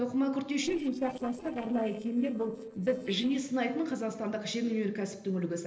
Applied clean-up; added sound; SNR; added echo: neural separator model SepFormer DNS4.